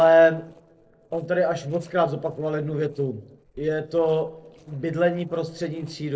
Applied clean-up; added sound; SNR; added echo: neural separator model SepFormer DNS4.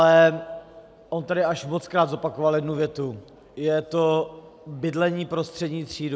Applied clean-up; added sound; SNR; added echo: none; none; none; none.